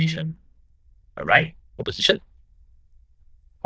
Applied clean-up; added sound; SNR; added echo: neural diffusion model UNIVERSE++.